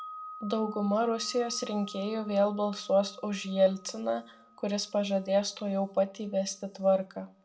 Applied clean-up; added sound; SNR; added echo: none; Wind chime; 19 dB; reverberation time 0.3 s.